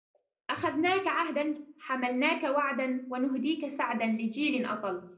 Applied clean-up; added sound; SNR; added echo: none; none; none; reverberation time 0.5 s.